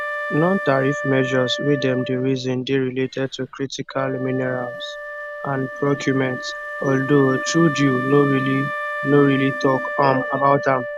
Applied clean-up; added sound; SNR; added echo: none; Wind instrument, woodwind instrument; 8 dB; none.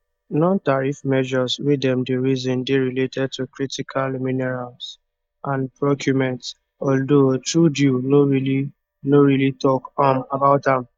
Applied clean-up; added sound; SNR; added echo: neural mask model DeepFilterNet 3.